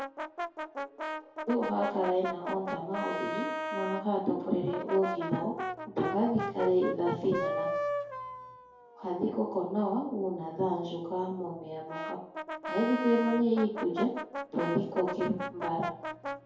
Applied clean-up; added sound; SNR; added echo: none; Brass instrument; 6 dB; reverberation time 2.2 s.